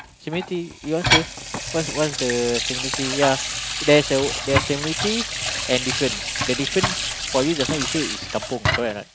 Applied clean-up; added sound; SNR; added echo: none; Sink (filling or washing) / Water tap, faucet; 2 dB; none.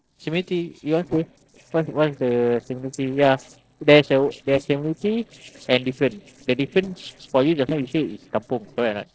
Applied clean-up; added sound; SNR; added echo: neural separator model SepFormer DNS4.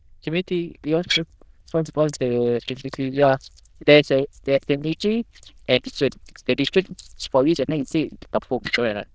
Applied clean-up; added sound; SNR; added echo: neural diffusion model UNIVERSE++.